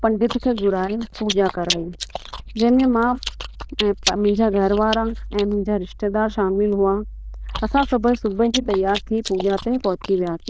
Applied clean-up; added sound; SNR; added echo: neural diffusion model UNIVERSE++.